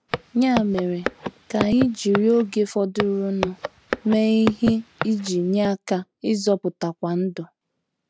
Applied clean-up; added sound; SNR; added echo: none; Walk, footsteps; 8 dB; none.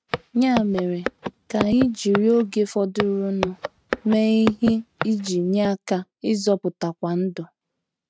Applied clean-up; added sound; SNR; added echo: neural mask model RNNoise.